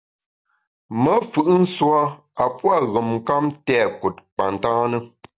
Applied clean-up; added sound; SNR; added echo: none; none; none; none.